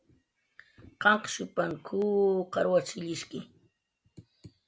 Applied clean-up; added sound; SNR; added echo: none; none; none; none.